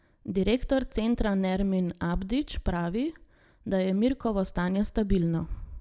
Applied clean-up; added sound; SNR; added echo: none; none; none; none.